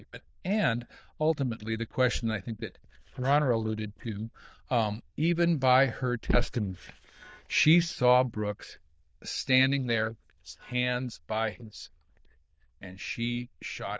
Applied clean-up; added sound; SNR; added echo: neural diffusion model UNIVERSE++.